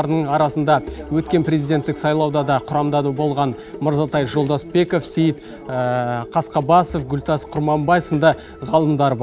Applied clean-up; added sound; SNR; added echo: none; none; none; none.